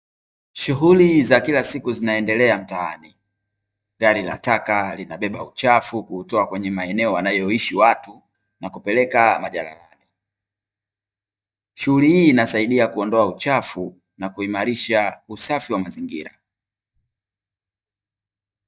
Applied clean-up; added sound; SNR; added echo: neural mask model DeepFilterNet 3.